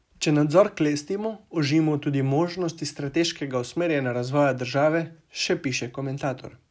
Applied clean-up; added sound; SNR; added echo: none; none; none; none.